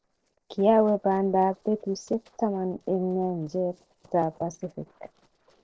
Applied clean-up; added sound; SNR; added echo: neural separator model SepFormer DNS4.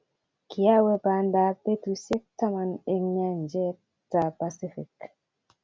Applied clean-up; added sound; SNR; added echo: none; none; none; none.